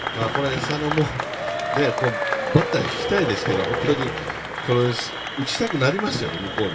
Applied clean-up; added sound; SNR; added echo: none; Applause / Crowd / Cheering; 4 dB; reverberation time 0.1 s.